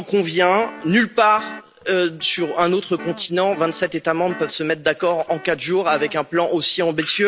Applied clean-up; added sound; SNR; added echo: none; Guitar; 18 dB; none.